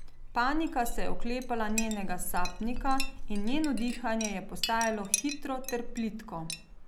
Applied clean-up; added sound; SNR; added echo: none; Chink, clink; -1 dB; none.